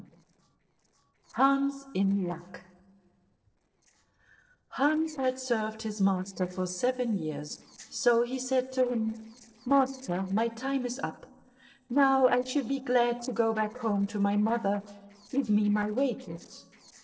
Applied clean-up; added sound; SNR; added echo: neural separator model SepFormer DNS4.